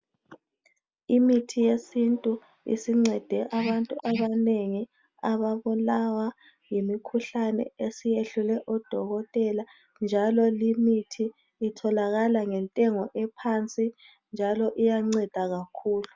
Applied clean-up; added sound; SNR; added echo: none; none; none; none.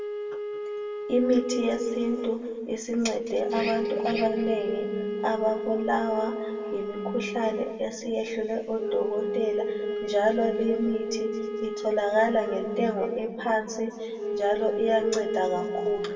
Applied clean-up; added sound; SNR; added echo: none; Wind instrument, woodwind instrument; 5 dB; reverberation time 1.8 s.